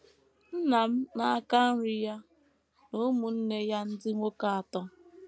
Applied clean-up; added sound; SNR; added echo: none; none; none; none.